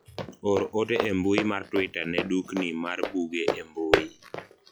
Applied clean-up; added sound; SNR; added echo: classical method log-MMSE.